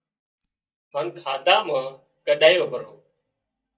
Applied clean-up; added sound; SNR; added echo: neural mask model DeepFilterNet 3.